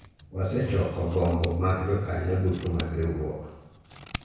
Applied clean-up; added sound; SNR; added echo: none; Scissors; 17 dB; reverberation time 1.0 s.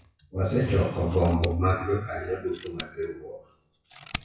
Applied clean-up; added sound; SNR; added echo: classical method WPE with log-MMSE.